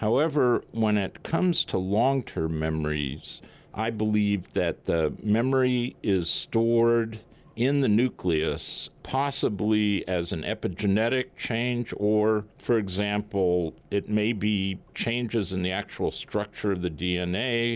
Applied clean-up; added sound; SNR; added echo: none; none; none; none.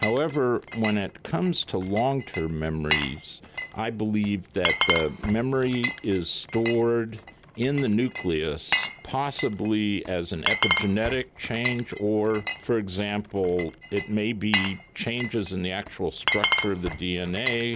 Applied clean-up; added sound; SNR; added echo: none; Glass; 5 dB; none.